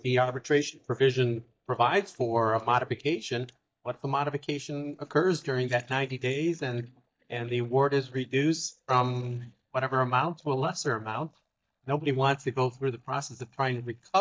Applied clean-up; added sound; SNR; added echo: neural mask model DeepFilterNet 3.